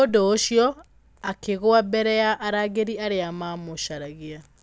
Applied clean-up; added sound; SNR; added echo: none; none; none; none.